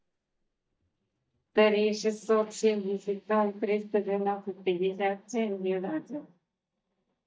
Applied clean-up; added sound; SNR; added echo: neural mask model DeepFilterNet 3.